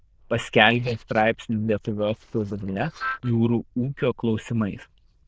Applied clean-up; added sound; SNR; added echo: neural diffusion model UNIVERSE++.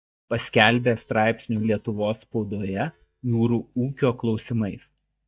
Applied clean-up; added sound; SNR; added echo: neural mask model DeepFilterNet 3.